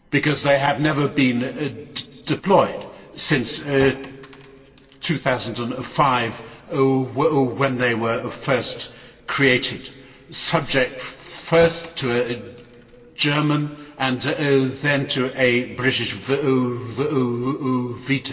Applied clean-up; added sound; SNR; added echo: none; Chink, clink; 18 dB; reverberation time 2.7 s.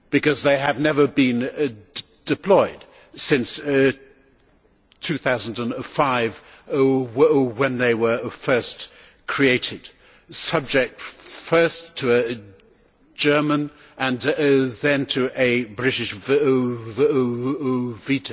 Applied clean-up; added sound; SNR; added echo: none; none; none; none.